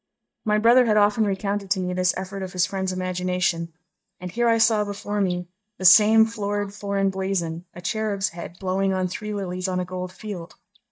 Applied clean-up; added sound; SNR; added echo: neural mask model DeepFilterNet 3.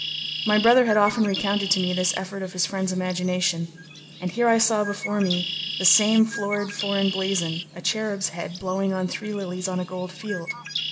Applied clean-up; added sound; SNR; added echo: none; Bird; 9 dB; reverberation time 0.6 s.